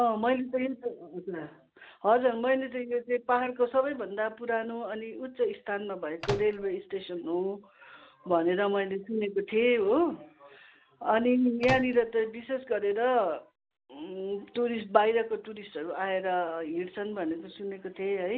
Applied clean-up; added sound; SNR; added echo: none; Microwave oven; 8 dB; none.